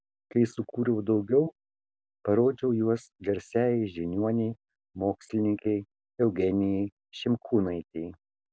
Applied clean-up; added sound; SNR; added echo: none; none; none; none.